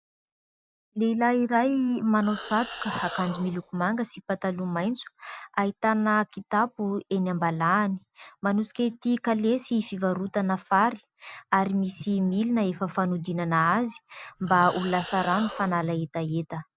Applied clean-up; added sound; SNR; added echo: none; Animal; 13 dB; none.